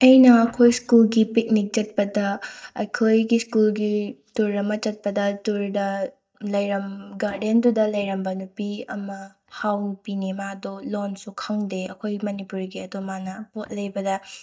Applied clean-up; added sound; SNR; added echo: neural mask model DeepFilterNet 3.